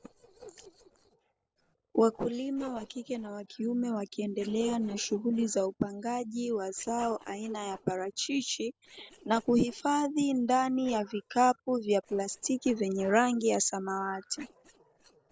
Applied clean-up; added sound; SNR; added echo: neural separator model SepFormer DNS4.